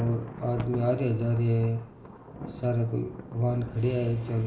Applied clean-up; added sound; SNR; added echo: none; Thunder; 13 dB; reverberation time 2.3 s.